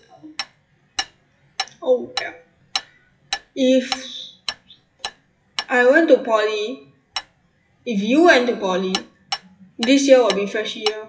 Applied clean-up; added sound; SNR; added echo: classical method WPE with log-MMSE.